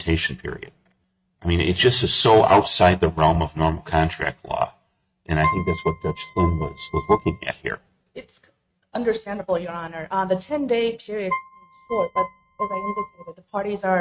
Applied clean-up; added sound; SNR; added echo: neural mask model RNNoise.